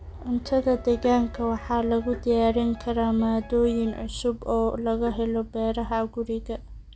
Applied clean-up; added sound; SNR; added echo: none; Tap + Piano; 20 dB; none.